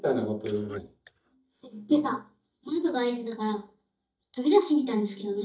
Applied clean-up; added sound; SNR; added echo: neural mask model DeepFilterNet 3.